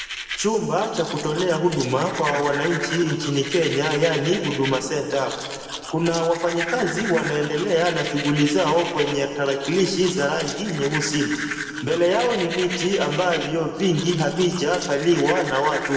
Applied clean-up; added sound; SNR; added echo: none; Domestic sounds, home sounds; 10 dB; reverberation time 2.3 s.